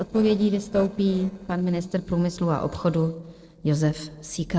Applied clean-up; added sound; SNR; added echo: neural separator model SepFormer DNS4.